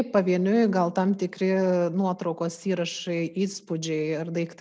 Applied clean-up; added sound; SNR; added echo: none; none; none; none.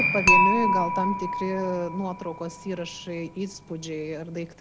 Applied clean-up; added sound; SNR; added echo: none; Piano + Dishes, pots, and pans / Chink, clink; -4 dB; none.